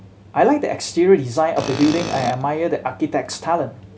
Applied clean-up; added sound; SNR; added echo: none; Tools; 10 dB; none.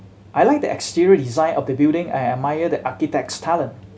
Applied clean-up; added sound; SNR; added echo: none; none; none; none.